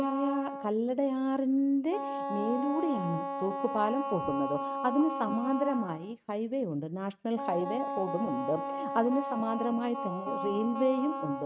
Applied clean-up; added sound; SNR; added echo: neural mask model RNNoise.